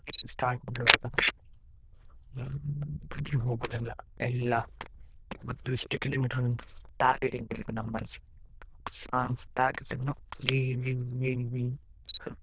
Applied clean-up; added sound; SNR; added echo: neural diffusion model UNIVERSE++.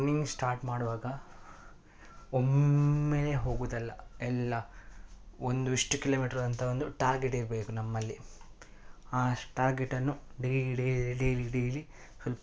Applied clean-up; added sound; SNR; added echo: none; none; none; none.